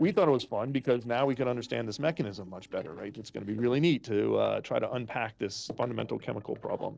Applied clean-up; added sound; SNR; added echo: neural separator model SepFormer DNS4.